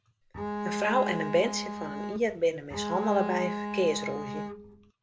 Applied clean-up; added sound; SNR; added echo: none; Bowed string instrument; 4 dB; none.